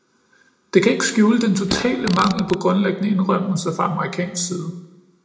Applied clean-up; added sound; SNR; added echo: none; Fart; 9 dB; reverberation time 0.7 s.